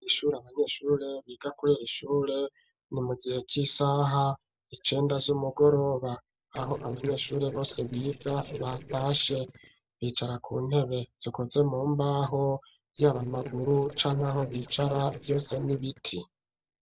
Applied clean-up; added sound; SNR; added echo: neural separator model SepFormer DNS4.